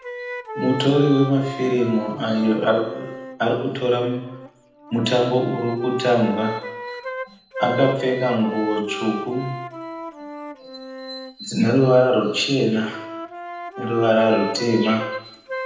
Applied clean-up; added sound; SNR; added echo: none; Wind instrument, woodwind instrument; 11 dB; reverberation time 0.8 s.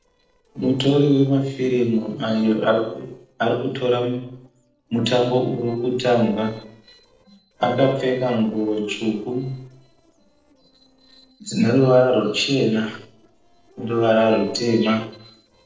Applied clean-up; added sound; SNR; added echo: neural separator model SepFormer DNS4.